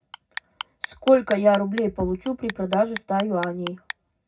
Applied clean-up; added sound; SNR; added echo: none; Clock; 13 dB; reverberation time 0.4 s.